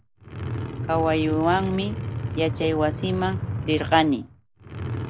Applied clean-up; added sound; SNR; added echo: none; Truck; 5 dB; none.